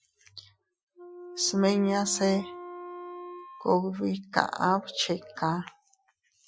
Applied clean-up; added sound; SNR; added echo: classical method Wiener filter.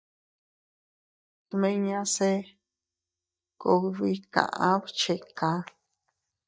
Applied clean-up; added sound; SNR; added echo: neural mask model DeepFilterNet 3.